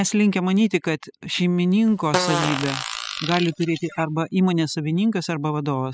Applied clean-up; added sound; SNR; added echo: classical method spectral subtraction.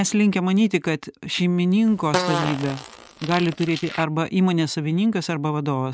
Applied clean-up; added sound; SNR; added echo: neural mask model RNNoise.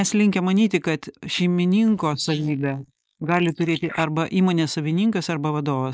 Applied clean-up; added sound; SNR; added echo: neural mask model Resemble Enhance denoiser.